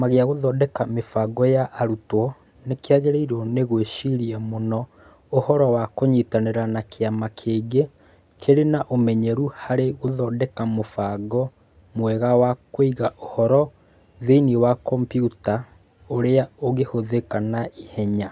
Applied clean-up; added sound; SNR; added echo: none; none; none; none.